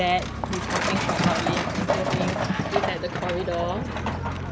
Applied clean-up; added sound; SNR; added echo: none; Truck; -4 dB; none.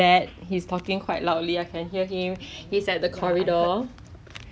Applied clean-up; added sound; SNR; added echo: none; none; none; none.